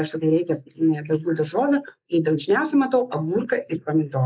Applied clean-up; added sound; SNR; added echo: neural mask model Resemble Enhance denoiser.